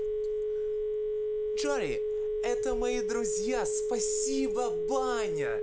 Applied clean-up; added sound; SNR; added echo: none; Telephone; -5 dB; none.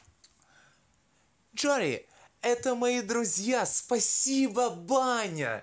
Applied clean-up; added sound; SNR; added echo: none; none; none; none.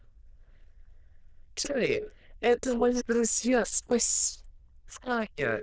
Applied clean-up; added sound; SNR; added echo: neural diffusion model UNIVERSE++.